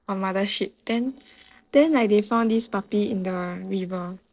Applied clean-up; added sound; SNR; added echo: neural separator model SepFormer DNS4.